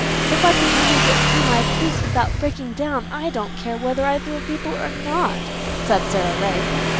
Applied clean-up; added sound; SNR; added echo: none; Motorcycle / Engine; -2 dB; none.